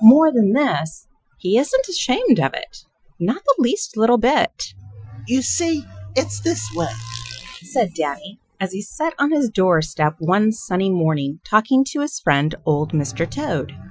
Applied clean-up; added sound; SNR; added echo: classical method Wiener filter.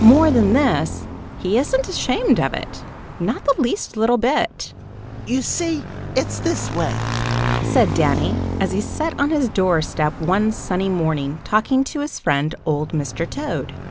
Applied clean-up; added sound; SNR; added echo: none; Motorcycle / Engine; 7 dB; none.